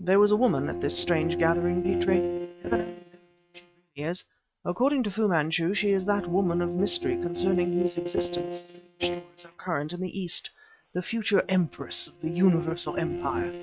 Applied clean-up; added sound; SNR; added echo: neural mask model RNNoise.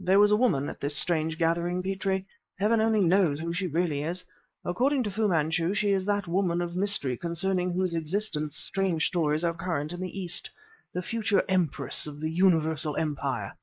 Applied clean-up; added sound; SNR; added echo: neural mask model Resemble Enhance denoiser.